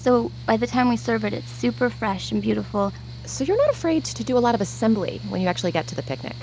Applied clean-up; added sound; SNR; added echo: none; Mechanical fan; 13 dB; none.